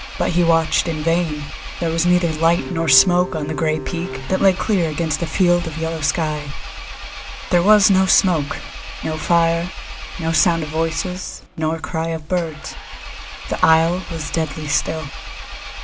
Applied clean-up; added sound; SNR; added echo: none; Bowed string instrument + Engine; 11 dB; none.